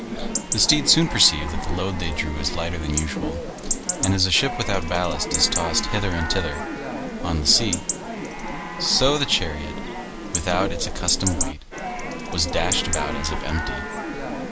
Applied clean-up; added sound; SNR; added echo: none; Chatter / Chirp, tweet / Livestock, farm animals, working animals; 5 dB; none.